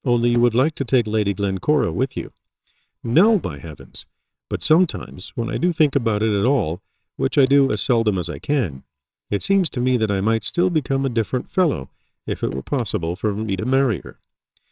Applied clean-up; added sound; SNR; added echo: neural separator model SepFormer WHAMR!.